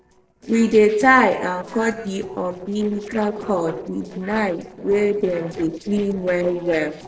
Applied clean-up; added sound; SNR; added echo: neural separator model SepFormer DNS4.